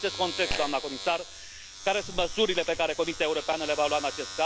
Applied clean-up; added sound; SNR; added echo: none; Domestic sounds, home sounds; 9 dB; none.